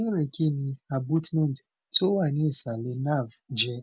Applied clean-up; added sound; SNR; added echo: none; none; none; none.